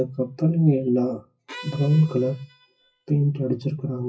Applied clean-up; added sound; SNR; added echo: classical method WPE with log-MMSE.